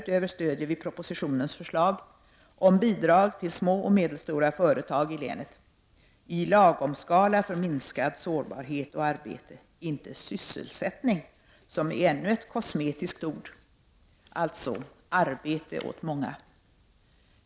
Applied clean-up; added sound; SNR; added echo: none; none; none; none.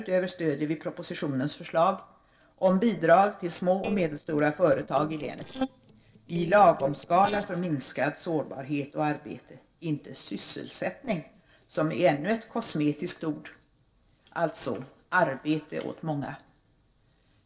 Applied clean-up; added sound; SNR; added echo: neural separator model SepFormer DNS4.